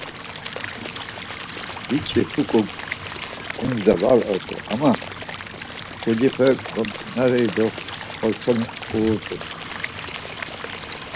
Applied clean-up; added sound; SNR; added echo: none; Stream / Liquid + Water tap, faucet; 9 dB; none.